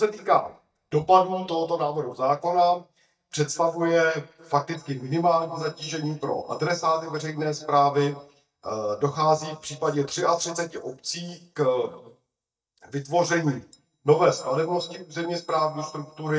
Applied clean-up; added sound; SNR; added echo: neural mask model DeepFilterNet 3.